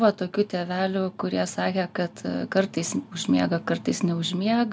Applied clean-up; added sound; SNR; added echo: none; none; none; none.